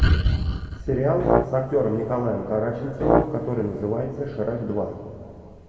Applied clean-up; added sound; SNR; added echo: none; Brass instrument; 1 dB; reverberation time 2.2 s.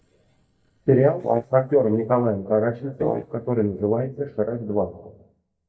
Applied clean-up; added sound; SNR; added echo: neural mask model DeepFilterNet 3.